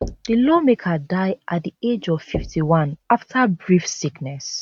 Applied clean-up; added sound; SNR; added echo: neural mask model RNNoise.